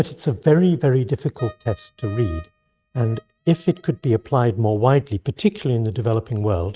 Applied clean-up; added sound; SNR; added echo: neural mask model RNNoise.